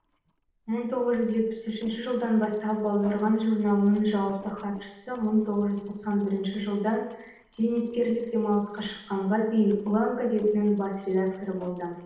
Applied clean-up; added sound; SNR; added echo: neural separator model SepFormer DNS4.